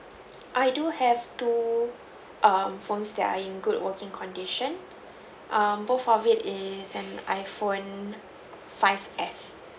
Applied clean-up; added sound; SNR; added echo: none; none; none; none.